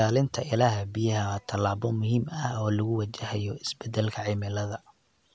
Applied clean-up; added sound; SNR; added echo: none; none; none; none.